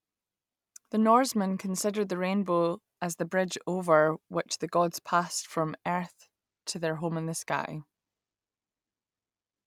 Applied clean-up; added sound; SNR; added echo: none; none; none; none.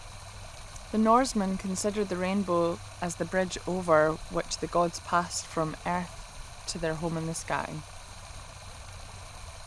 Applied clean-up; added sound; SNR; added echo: none; Stream; 13 dB; none.